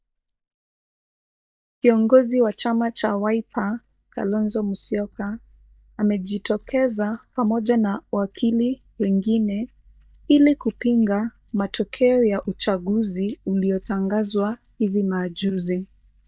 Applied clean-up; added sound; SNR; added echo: neural mask model DeepFilterNet 3.